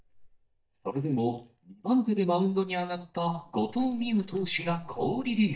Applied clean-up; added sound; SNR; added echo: neural mask model DeepFilterNet 3.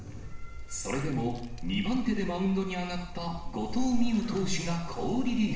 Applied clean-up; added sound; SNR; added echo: none; Wind; 18 dB; reverberation time 0.7 s.